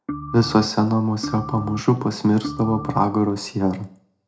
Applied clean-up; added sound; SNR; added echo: none; Organ; 12 dB; reverberation time 0.4 s.